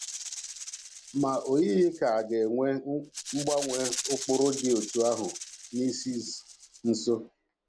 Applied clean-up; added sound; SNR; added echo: none; Rattle (instrument); 11 dB; none.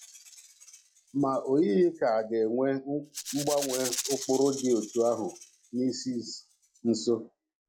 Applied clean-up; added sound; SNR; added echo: classical method log-MMSE.